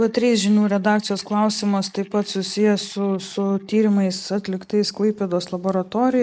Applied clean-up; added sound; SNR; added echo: neural mask model Resemble Enhance denoiser.